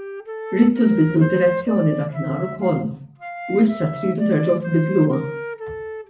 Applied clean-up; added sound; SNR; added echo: none; Wind instrument, woodwind instrument; 10 dB; reverberation time 0.4 s.